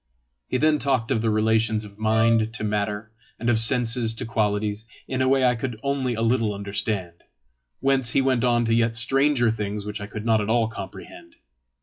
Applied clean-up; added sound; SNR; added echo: classical method log-MMSE.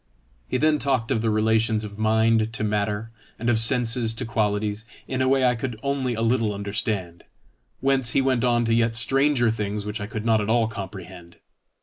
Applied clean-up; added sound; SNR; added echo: neural mask model Resemble Enhance denoiser.